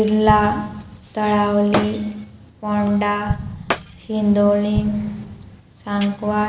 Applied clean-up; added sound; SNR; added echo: none; Shatter + Explosion; 10 dB; none.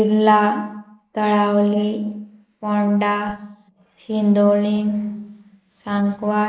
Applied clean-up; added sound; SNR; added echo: neural mask model Resemble Enhance denoiser.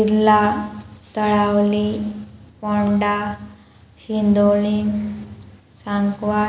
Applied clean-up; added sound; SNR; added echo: none; none; none; none.